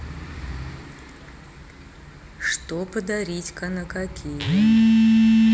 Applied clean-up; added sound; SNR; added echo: none; none; none; none.